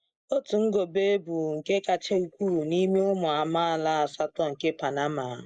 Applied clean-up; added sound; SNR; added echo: neural mask model Resemble Enhance denoiser.